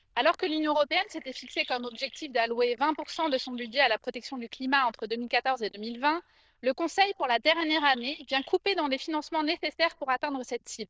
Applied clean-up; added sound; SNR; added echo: neural diffusion model UNIVERSE++.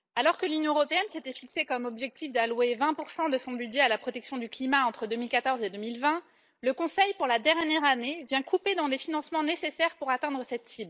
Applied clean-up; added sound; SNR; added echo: neural mask model Resemble Enhance denoiser.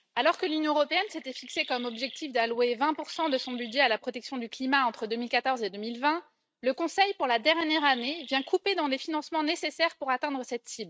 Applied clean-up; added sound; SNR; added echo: neural mask model RNNoise.